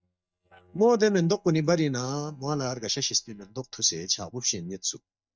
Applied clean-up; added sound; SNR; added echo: neural mask model DeepFilterNet 3.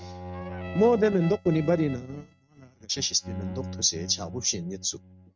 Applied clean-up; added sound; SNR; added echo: neural mask model RNNoise.